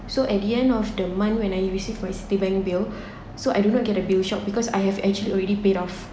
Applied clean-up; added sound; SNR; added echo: none; none; none; none.